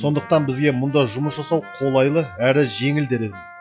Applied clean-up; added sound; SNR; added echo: classical method log-MMSE.